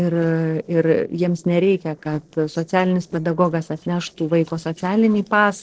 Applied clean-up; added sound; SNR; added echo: neural separator model SepFormer DNS4.